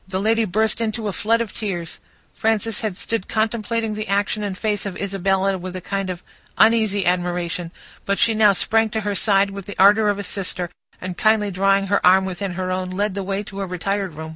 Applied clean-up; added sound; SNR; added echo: none; none; none; none.